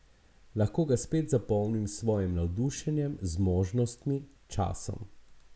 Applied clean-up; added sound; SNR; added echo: none; none; none; none.